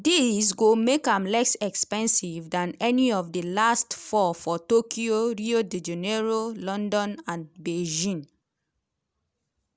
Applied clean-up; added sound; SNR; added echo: none; none; none; none.